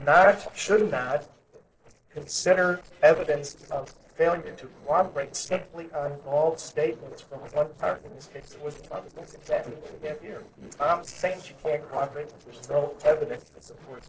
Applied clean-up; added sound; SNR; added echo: neural separator model SepFormer DNS4.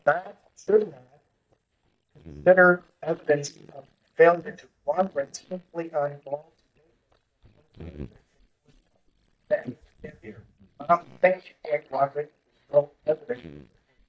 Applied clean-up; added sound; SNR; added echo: neural mask model DeepFilterNet 3.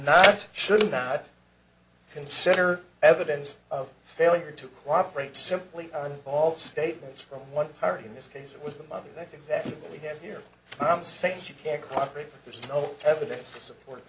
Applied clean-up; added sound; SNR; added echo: none; none; none; none.